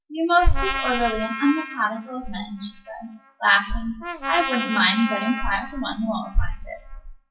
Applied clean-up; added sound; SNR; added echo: classical method WPE with log-MMSE.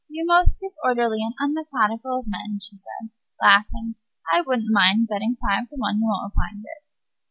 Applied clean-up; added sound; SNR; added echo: none; none; none; none.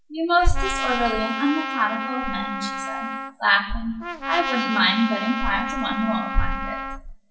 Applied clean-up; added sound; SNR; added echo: none; Trumpet; 6 dB; reverberation time 0.9 s.